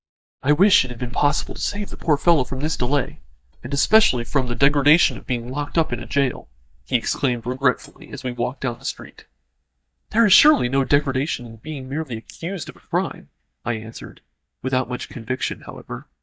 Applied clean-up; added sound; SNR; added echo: neural mask model DeepFilterNet 3.